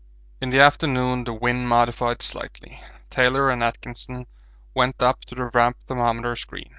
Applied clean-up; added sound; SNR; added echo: none; none; none; none.